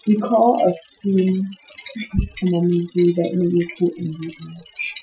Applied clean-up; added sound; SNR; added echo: classical method Wiener filter.